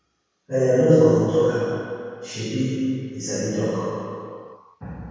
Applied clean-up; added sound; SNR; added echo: none; none; none; reverberation time 2.2 s.